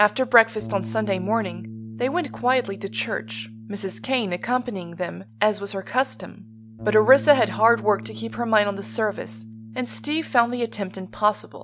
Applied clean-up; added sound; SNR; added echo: none; Bass guitar; 14 dB; none.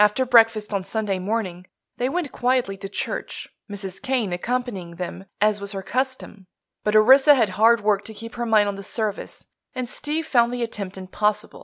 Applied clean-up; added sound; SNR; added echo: none; none; none; none.